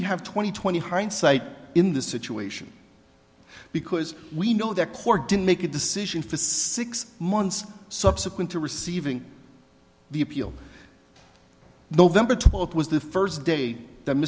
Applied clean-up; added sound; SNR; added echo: none; none; none; none.